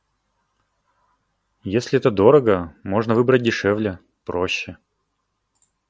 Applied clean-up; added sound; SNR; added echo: none; none; none; none.